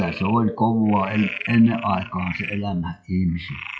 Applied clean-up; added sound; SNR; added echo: classical method WPE with log-MMSE.